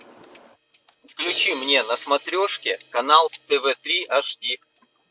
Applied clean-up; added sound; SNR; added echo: none; Crash cymbal; 16 dB; none.